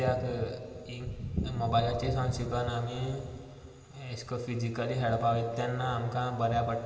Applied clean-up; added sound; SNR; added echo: none; none; none; reverberation time 2.9 s.